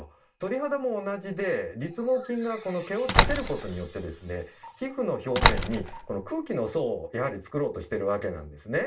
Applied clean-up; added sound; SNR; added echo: none; Slam; -2 dB; reverberation time 0.2 s.